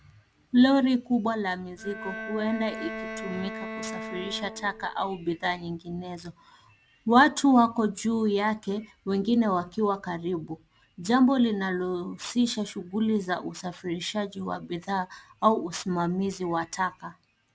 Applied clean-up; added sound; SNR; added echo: none; Bowed string instrument; 10 dB; none.